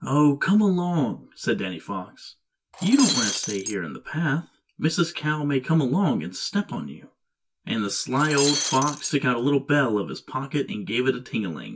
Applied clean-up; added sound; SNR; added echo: none; Shatter; 4 dB; reverberation time 0.1 s.